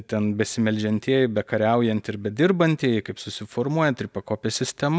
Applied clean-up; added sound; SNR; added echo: none; none; none; none.